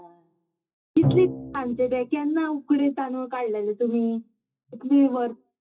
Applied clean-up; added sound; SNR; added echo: classical method WPE with log-MMSE.